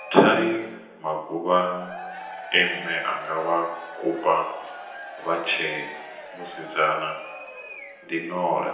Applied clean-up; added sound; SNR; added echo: none; Crowd / Cheering; 14 dB; reverberation time 0.9 s.